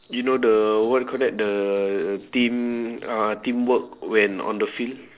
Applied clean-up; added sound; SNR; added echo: neural separator model SepFormer DNS4.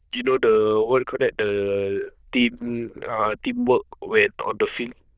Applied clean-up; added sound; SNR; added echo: neural diffusion model UNIVERSE++.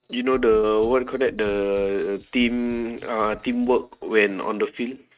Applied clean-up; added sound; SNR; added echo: neural mask model RNNoise.